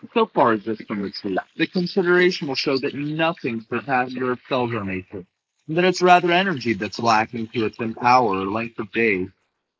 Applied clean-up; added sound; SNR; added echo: neural mask model Resemble Enhance denoiser.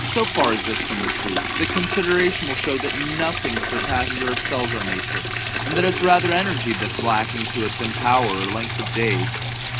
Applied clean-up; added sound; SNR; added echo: none; Liquid; 1 dB; none.